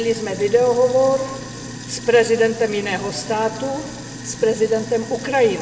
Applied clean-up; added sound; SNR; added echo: none; Sink (filling or washing); 13 dB; reverberation time 1.0 s.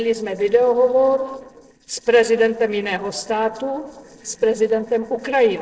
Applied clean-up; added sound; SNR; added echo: neural separator model SepFormer DNS4.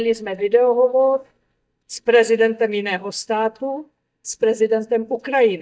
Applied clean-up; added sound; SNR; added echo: neural mask model DeepFilterNet 3.